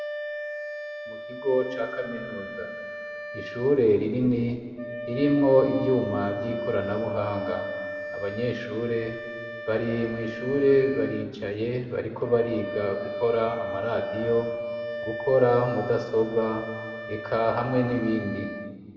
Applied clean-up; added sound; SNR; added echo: none; Wind instrument, woodwind instrument; 8 dB; reverberation time 2.0 s.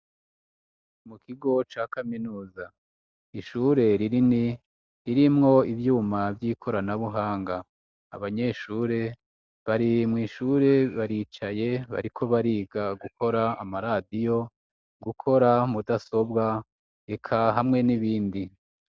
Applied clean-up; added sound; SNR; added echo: none; none; none; none.